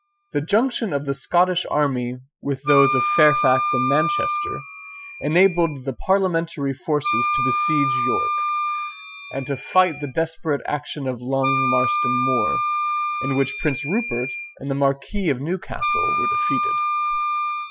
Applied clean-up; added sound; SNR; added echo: classical method Wiener filter.